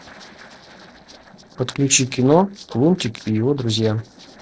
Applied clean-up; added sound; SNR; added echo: neural separator model SepFormer DNS4.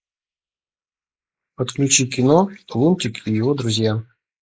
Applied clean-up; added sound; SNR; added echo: neural mask model Resemble Enhance denoiser.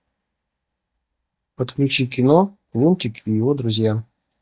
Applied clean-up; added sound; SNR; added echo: neural mask model DeepFilterNet 3.